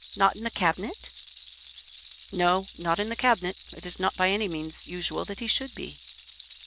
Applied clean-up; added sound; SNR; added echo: none; Rattle; 19 dB; none.